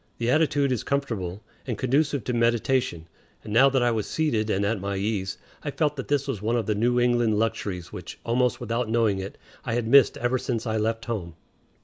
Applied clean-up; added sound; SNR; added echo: none; none; none; none.